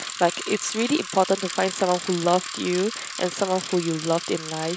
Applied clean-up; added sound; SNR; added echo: none; Bicycle; 9 dB; none.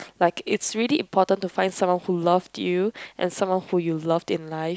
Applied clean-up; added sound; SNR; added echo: none; none; none; none.